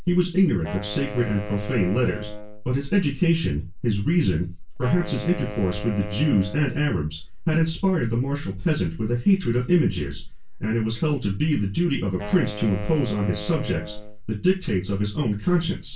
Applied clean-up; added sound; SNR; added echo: none; Wind instrument, woodwind instrument; 15 dB; reverberation time 0.2 s.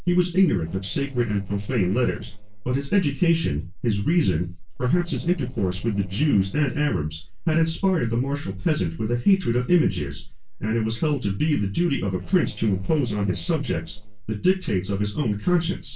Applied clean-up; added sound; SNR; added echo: neural separator model SepFormer DNS4.